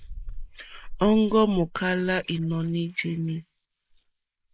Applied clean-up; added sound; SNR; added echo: neural mask model Resemble Enhance denoiser.